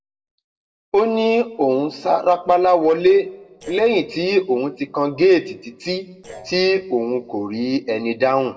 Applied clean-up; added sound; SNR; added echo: neural separator model SepFormer DNS4.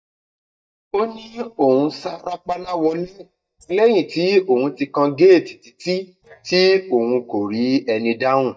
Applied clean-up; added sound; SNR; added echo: neural mask model DeepFilterNet 3.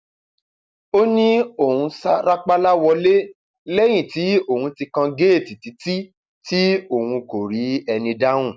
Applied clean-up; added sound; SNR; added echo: none; none; none; none.